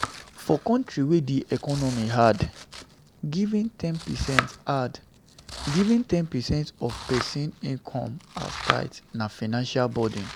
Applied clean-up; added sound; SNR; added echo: none; Domestic sounds, home sounds; 10 dB; none.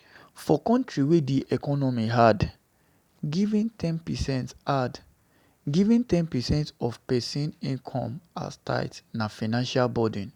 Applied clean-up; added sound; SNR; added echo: none; none; none; none.